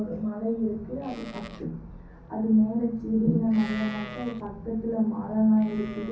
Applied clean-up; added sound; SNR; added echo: none; Livestock, farm animals, working animals; 18 dB; reverberation time 0.6 s.